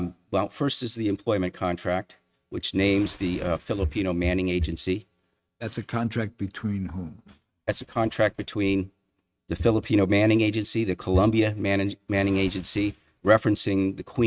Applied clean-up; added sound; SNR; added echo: neural mask model RNNoise.